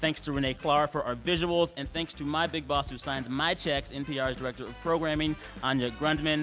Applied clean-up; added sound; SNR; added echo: none; none; none; none.